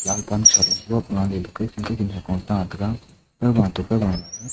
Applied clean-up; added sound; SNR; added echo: neural mask model RNNoise.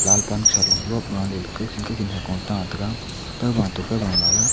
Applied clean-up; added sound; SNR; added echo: none; Chirp, tweet; -2 dB; none.